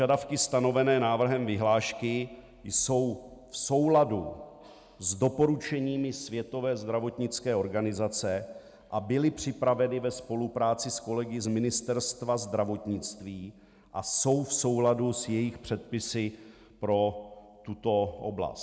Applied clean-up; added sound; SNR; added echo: none; none; none; none.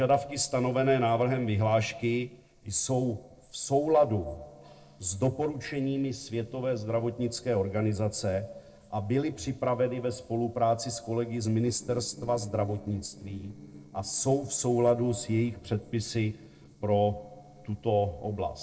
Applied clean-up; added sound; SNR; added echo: neural separator model SepFormer DNS4.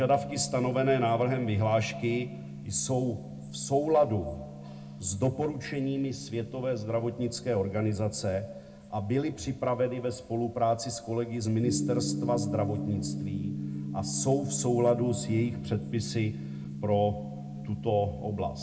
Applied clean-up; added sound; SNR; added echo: none; Gong; 8 dB; reverberation time 0.2 s.